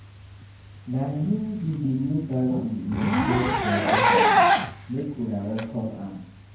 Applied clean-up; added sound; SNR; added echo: none; Zipper (clothing); -2 dB; reverberation time 0.9 s.